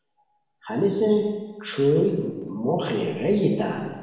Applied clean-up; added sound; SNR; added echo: none; none; none; reverberation time 1.2 s.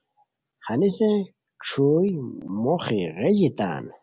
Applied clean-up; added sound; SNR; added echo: none; none; none; none.